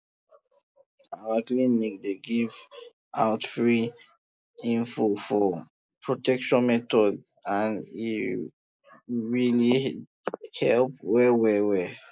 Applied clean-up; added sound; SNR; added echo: neural mask model Resemble Enhance denoiser.